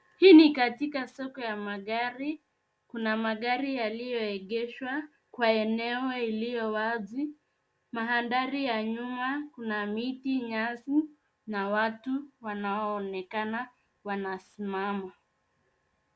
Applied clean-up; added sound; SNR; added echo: none; none; none; none.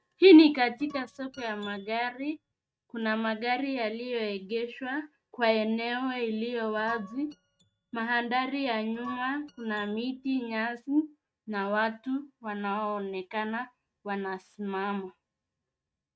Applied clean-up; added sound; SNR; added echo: neural mask model RNNoise.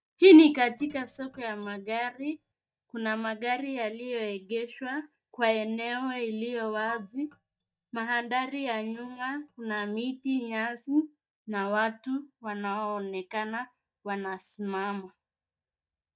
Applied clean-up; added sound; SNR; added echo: neural mask model DeepFilterNet 3.